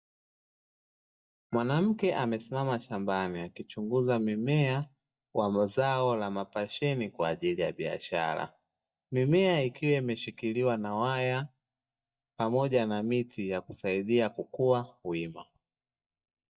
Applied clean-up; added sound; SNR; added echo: neural mask model DeepFilterNet 3.